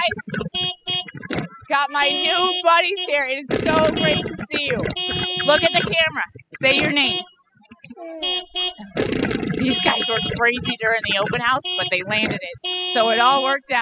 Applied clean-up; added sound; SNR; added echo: classical method spectral subtraction.